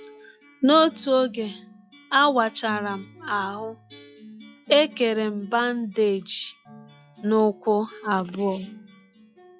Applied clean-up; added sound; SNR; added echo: classical method log-MMSE.